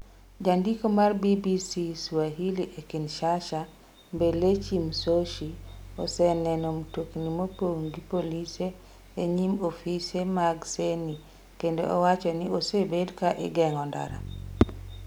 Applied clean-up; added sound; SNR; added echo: none; Bass guitar; 17 dB; none.